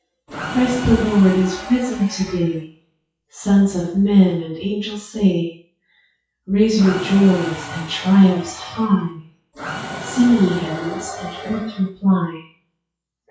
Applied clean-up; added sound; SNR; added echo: classical method WPE with log-MMSE.